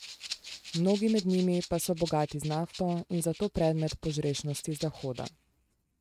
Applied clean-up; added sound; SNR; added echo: neural mask model RNNoise.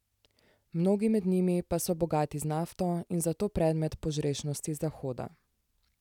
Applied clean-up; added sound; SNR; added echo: none; none; none; none.